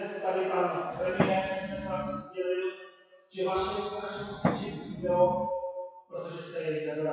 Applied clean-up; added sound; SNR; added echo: classical method WPE with log-MMSE.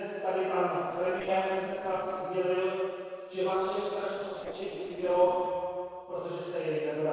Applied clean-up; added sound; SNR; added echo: neural separator model SepFormer DNS4.